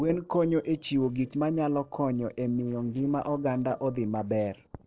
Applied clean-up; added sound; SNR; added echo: neural separator model SepFormer DNS4.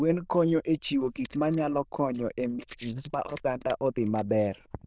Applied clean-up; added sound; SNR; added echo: neural diffusion model UNIVERSE++.